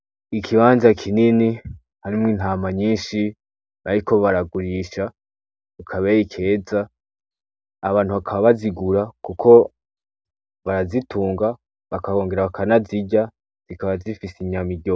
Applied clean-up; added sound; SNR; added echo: none; none; none; none.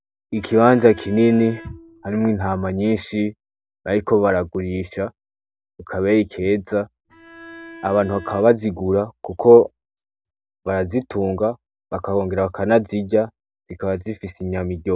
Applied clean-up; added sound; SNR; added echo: none; Bowed string instrument; 20 dB; none.